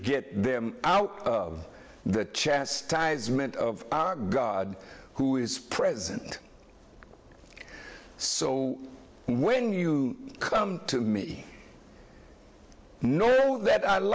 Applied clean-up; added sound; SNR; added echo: none; none; none; none.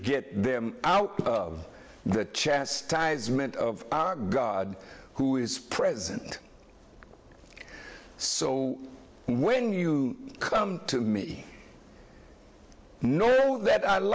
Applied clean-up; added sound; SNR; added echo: none; Walk, footsteps; 13 dB; none.